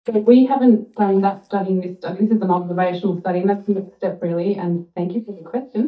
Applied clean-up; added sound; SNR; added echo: neural mask model DeepFilterNet 3.